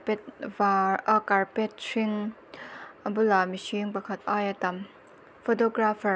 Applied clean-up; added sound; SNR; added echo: none; none; none; none.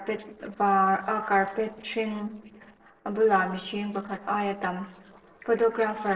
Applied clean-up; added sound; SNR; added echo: neural separator model SepFormer DNS4.